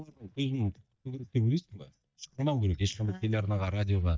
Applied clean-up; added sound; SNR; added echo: neural mask model DeepFilterNet 3.